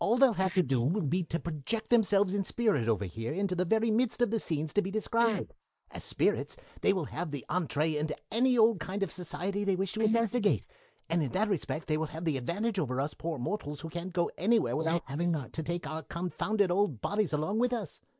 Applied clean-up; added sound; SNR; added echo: neural mask model Resemble Enhance denoiser.